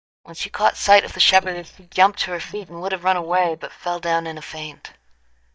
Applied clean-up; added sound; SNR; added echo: neural mask model DeepFilterNet 3.